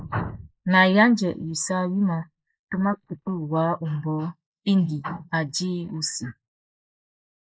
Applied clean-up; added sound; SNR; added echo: neural mask model Resemble Enhance denoiser.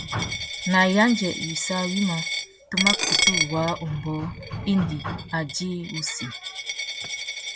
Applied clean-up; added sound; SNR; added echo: none; Coin (dropping); 3 dB; none.